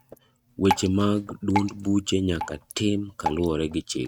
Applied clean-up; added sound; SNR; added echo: neural mask model RNNoise.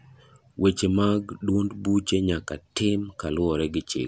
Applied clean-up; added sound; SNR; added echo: none; none; none; none.